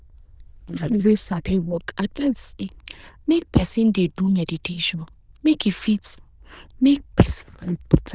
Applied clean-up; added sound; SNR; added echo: neural diffusion model UNIVERSE++.